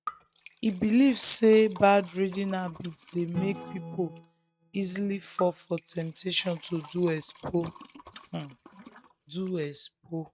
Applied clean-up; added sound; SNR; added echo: neural mask model RNNoise.